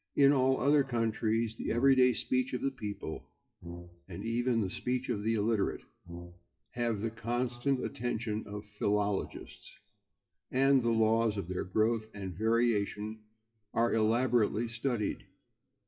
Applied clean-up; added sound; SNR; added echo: classical method WPE with log-MMSE.